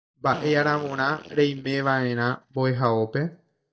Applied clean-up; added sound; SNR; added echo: neural mask model DeepFilterNet 3.